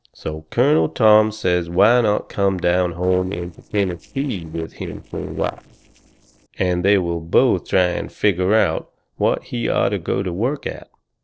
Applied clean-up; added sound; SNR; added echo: neural separator model SepFormer DNS4.